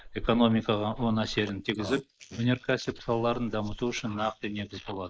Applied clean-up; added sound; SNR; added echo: neural mask model Resemble Enhance denoiser.